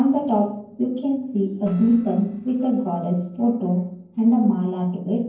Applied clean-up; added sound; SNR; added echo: neural separator model SepFormer DNS4.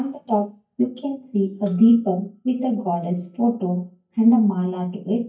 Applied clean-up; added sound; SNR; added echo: neural mask model DeepFilterNet 3.